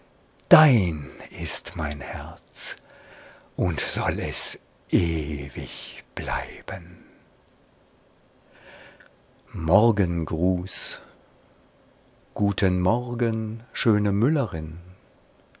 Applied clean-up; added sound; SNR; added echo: none; none; none; none.